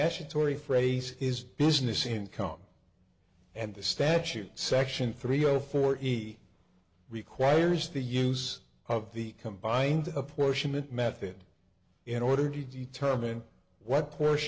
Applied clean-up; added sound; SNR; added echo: none; none; none; none.